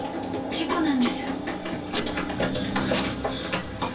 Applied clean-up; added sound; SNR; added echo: none; Packing tape, duct tape; 15 dB; reverberation time 0.2 s.